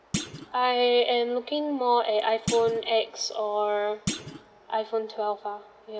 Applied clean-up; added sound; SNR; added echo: none; Thump, thud; 11 dB; none.